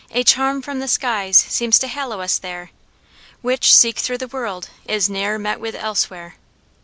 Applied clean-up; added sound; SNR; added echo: none; none; none; none.